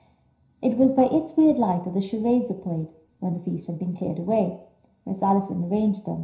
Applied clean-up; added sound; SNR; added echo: none; none; none; reverberation time 0.5 s.